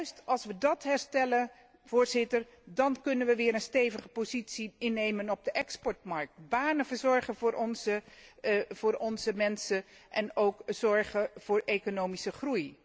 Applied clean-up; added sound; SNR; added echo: none; none; none; none.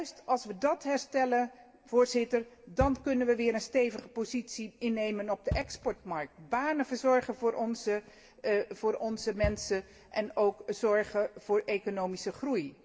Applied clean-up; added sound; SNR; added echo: none; Bass drum; 12 dB; reverberation time 1.1 s.